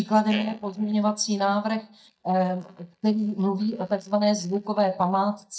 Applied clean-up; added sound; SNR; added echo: neural mask model DeepFilterNet 3.